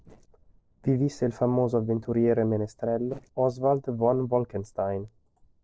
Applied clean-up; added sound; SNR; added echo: neural separator model SepFormer DNS4.